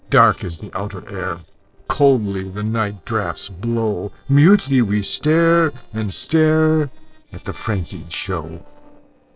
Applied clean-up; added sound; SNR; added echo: neural separator model SepFormer DNS4.